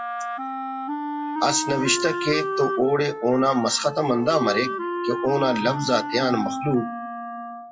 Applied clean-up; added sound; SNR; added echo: classical method WPE with log-MMSE.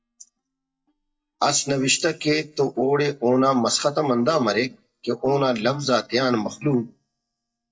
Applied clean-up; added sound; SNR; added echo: neural mask model DeepFilterNet 3.